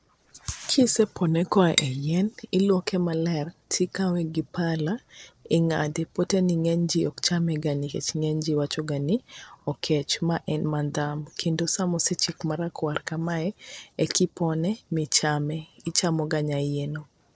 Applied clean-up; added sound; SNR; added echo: neural separator model SepFormer DNS4.